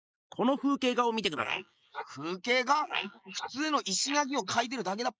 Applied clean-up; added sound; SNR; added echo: neural mask model Resemble Enhance denoiser.